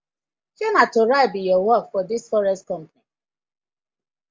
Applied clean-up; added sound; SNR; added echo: none; none; none; none.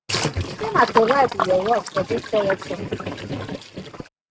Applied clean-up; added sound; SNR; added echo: neural mask model RNNoise.